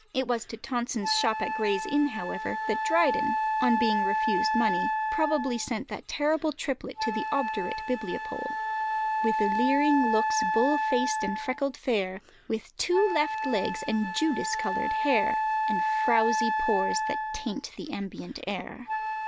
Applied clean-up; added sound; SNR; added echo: none; Wind instrument, woodwind instrument; 0 dB; none.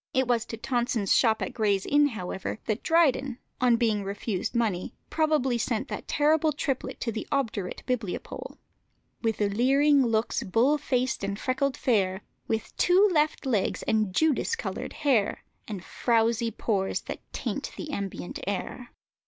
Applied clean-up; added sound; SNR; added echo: none; none; none; none.